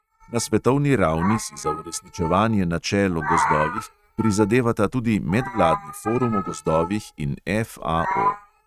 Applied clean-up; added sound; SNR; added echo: neural mask model RNNoise.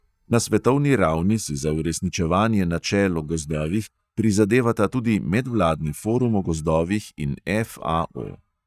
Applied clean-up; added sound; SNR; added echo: neural mask model DeepFilterNet 3.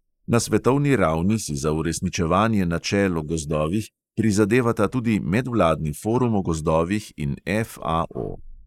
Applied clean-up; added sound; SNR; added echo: neural mask model Resemble Enhance denoiser.